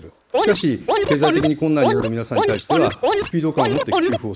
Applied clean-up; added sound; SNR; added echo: neural mask model Resemble Enhance denoiser.